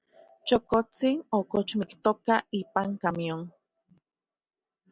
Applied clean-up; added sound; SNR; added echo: none; none; none; none.